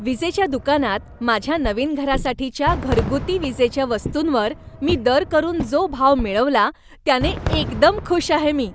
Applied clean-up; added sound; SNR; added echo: none; Fireworks + Walk, footsteps; 10 dB; none.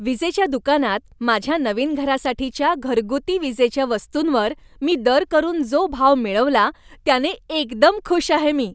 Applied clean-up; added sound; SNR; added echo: none; none; none; none.